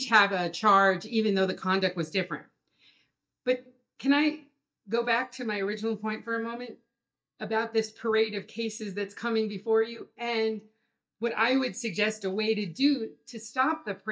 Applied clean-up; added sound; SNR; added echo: neural mask model DeepFilterNet 3.